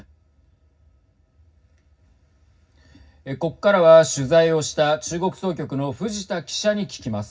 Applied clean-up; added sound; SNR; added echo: none; none; none; reverberation time 0.4 s.